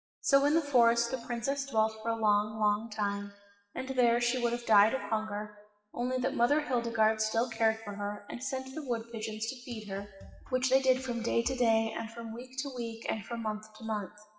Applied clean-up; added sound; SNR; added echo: classical method WPE with log-MMSE.